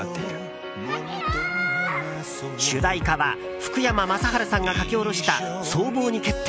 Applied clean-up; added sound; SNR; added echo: none; none; none; none.